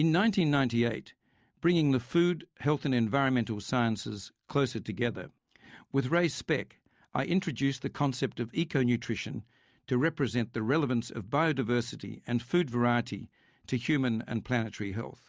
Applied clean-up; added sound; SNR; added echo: none; none; none; none.